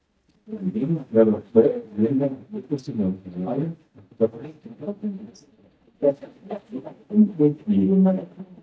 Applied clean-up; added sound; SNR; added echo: neural mask model DeepFilterNet 3.